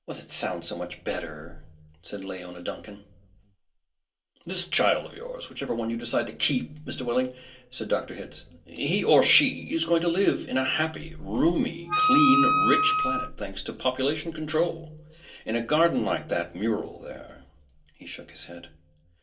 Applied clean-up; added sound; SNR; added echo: none; Wind instrument, woodwind instrument; -3 dB; reverberation time 0.2 s.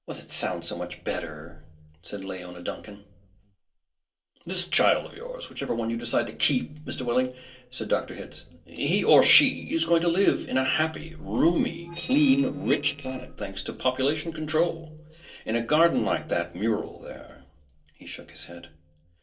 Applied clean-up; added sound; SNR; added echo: neural separator model SepFormer DNS4.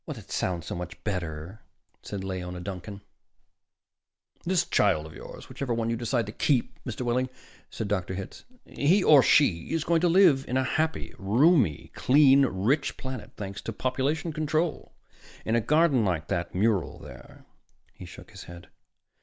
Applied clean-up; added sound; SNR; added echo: none; none; none; none.